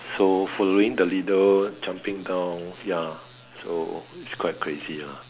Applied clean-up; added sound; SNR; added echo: none; none; none; none.